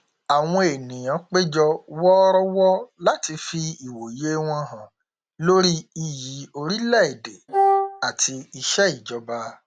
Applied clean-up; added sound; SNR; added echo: none; Wind instrument, woodwind instrument; -2 dB; none.